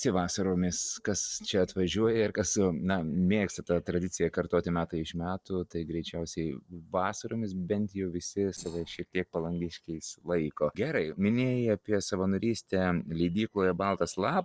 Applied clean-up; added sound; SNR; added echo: neural separator model SepFormer DNS4.